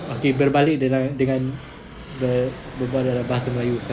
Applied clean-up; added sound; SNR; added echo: none; Fixed-wing aircraft, airplane; 14 dB; none.